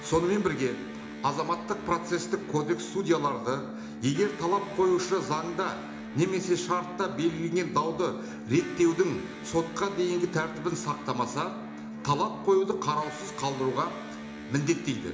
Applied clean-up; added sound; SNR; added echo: none; Electric guitar; 11 dB; reverberation time 0.8 s.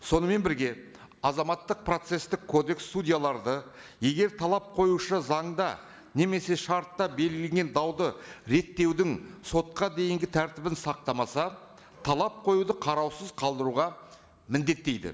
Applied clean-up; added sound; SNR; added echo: none; none; none; none.